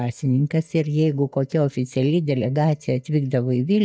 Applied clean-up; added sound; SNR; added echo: neural mask model DeepFilterNet 3.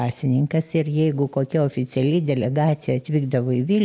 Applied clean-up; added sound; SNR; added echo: none; none; none; none.